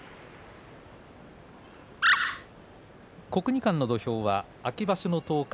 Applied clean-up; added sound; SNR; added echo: none; Animal; -5 dB; none.